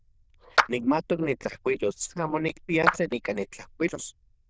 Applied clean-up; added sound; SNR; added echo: neural diffusion model UNIVERSE++.